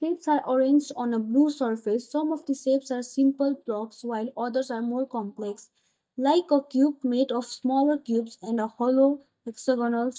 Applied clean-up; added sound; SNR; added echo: neural mask model DeepFilterNet 3.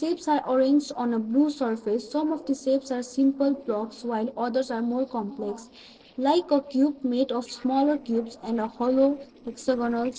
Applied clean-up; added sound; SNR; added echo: neural separator model SepFormer DNS4.